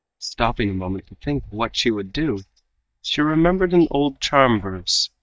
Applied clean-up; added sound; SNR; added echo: neural mask model DeepFilterNet 3.